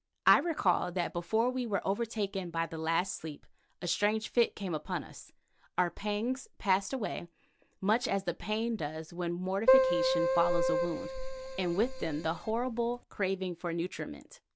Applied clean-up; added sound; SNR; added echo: none; Keyboard (musical); -2 dB; none.